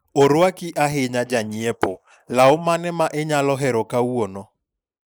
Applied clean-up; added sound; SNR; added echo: neural mask model Resemble Enhance denoiser.